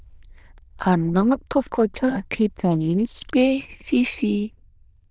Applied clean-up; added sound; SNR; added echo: neural diffusion model UNIVERSE++.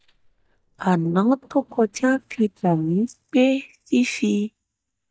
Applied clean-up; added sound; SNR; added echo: neural mask model DeepFilterNet 3.